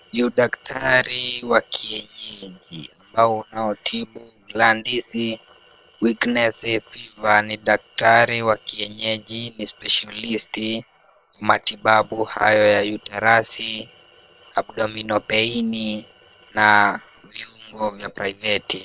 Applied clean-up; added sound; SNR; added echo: neural separator model SepFormer WHAM!.